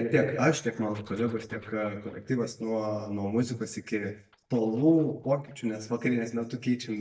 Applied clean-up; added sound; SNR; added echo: neural mask model DeepFilterNet 3.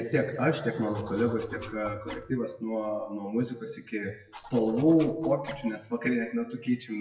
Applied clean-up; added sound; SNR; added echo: classical method WPE with log-MMSE.